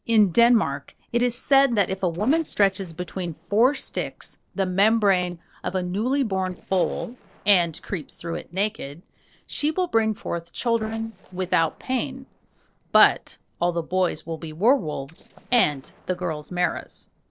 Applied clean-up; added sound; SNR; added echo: neural separator model SepFormer DNS4.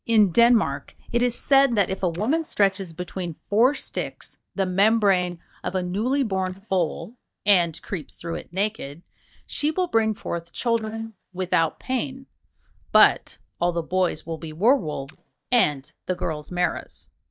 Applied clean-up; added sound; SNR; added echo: neural mask model DeepFilterNet 3.